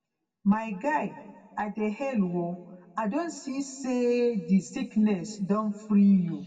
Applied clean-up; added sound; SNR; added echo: none; none; none; reverberation time 1.4 s.